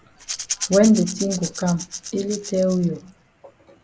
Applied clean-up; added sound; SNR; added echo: none; Rattle / Rattle (instrument); 10 dB; none.